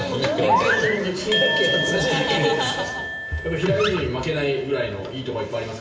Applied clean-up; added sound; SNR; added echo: none; none; none; reverberation time 3.0 s.